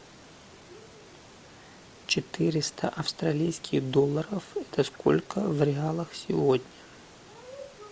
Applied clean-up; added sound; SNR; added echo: none; none; none; none.